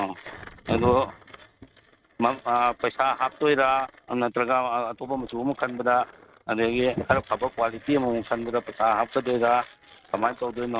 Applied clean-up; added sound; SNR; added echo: neural mask model RNNoise.